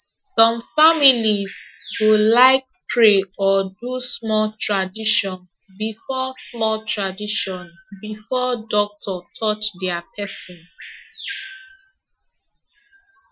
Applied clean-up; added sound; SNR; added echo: classical method Wiener filter.